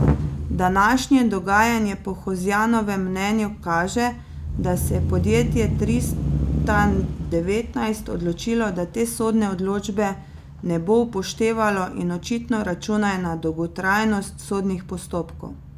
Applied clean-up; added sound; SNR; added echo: none; Engine starting / Accelerating, revving, vroom / Motor vehicle (road); 6 dB; none.